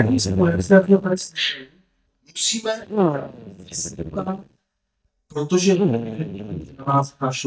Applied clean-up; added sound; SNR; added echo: neural mask model DeepFilterNet 3.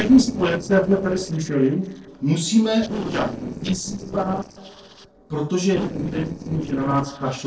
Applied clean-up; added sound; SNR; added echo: neural separator model SepFormer DNS4.